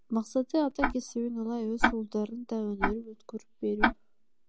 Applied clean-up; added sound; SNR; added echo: none; Tick-tock; 1 dB; none.